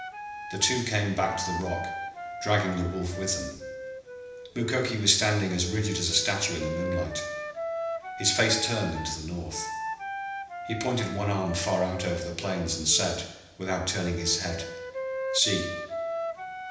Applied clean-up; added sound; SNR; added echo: none; Wind instrument, woodwind instrument; 7 dB; reverberation time 0.9 s.